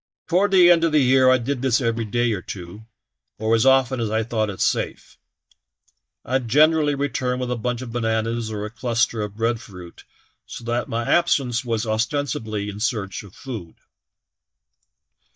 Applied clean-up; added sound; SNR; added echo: neural mask model DeepFilterNet 3.